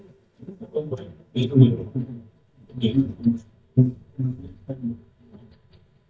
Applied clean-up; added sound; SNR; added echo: neural mask model DeepFilterNet 3.